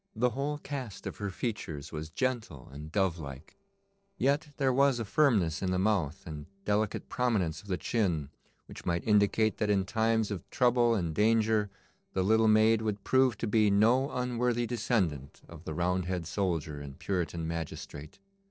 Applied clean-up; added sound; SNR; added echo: neural separator model SepFormer DNS4.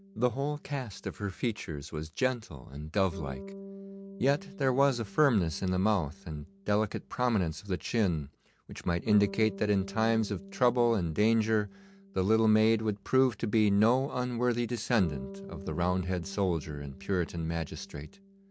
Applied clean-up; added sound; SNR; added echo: none; Bass guitar; 18 dB; none.